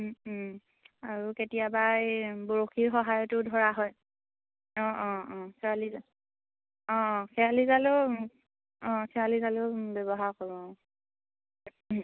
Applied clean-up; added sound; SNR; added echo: none; none; none; none.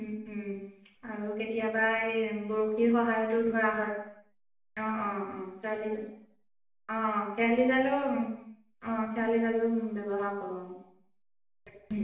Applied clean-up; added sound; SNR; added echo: none; none; none; reverberation time 0.7 s.